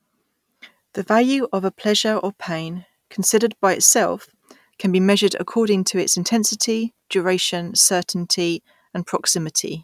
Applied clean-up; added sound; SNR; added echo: none; none; none; none.